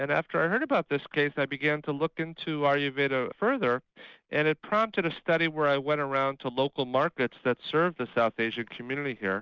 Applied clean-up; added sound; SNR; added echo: none; none; none; none.